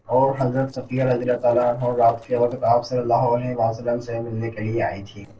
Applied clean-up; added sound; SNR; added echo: neural separator model SepFormer DNS4.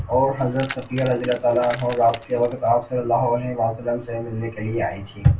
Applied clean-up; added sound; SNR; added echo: none; Keys jangling; 15 dB; reverberation time 0.2 s.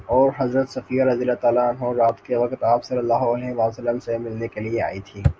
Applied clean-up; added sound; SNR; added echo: none; none; none; none.